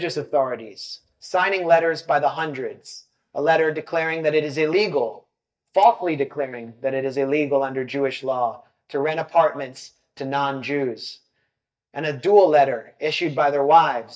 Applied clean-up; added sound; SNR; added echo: neural mask model DeepFilterNet 3.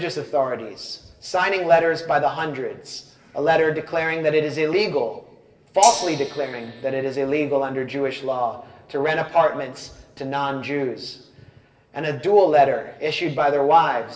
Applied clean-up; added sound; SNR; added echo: none; Gong; 19 dB; reverberation time 0.8 s.